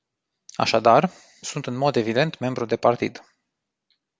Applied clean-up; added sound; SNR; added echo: none; none; none; none.